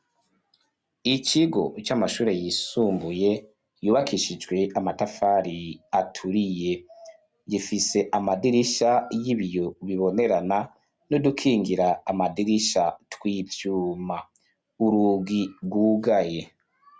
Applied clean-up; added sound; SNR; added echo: none; none; none; none.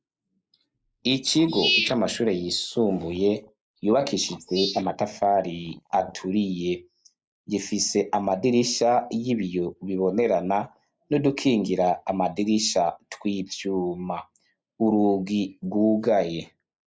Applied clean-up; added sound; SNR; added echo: neural mask model Resemble Enhance denoiser.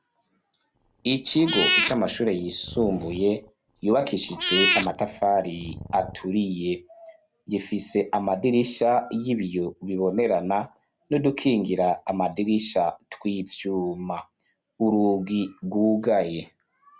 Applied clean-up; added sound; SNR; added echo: none; Meow / Purr; 4 dB; none.